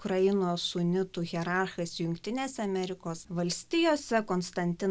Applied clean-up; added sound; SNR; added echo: none; none; none; none.